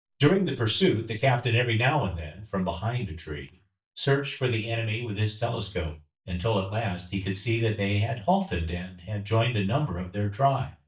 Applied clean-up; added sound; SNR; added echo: neural mask model DeepFilterNet 3.